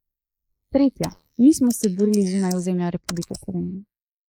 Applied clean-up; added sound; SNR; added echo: neural mask model Resemble Enhance denoiser.